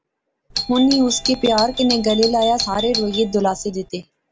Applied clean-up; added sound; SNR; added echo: none; Doorbell; 7 dB; none.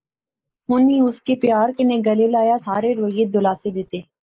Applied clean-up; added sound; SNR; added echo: neural mask model Resemble Enhance denoiser.